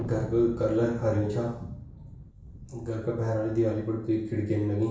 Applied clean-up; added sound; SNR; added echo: none; Thunder; 14 dB; reverberation time 0.7 s.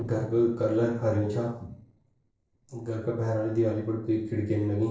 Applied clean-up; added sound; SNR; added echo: neural separator model SepFormer DNS4.